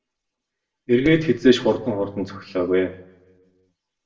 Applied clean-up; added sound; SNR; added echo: none; none; none; reverberation time 0.6 s.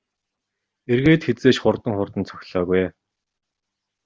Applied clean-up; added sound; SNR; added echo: none; none; none; none.